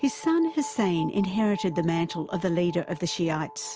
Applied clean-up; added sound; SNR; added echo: none; none; none; none.